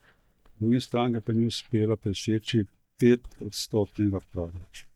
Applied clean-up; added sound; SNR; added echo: neural mask model DeepFilterNet 3.